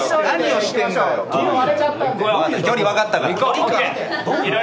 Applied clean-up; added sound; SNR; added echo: none; none; none; none.